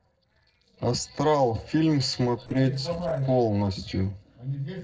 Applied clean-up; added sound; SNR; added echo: neural separator model SepFormer DNS4.